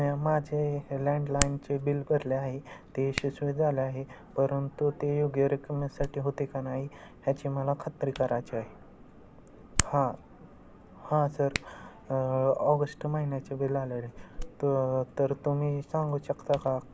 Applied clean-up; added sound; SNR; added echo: none; Hands; 12 dB; none.